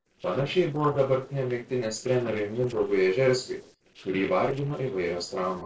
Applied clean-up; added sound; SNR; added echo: neural separator model SepFormer DNS4.